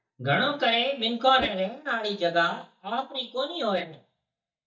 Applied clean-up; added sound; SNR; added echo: neural mask model DeepFilterNet 3.